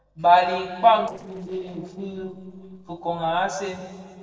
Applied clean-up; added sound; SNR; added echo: neural separator model SepFormer DNS4.